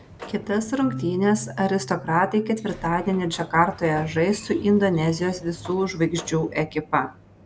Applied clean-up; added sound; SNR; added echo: none; Sliding door + Marimba, xylophone; 16 dB; none.